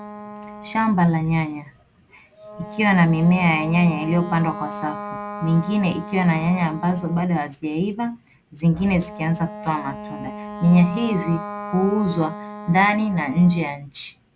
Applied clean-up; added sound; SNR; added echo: none; Wind instrument, woodwind instrument; 14 dB; none.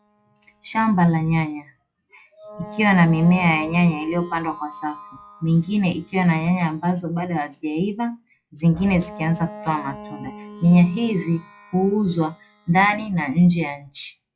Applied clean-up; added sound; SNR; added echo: classical method log-MMSE.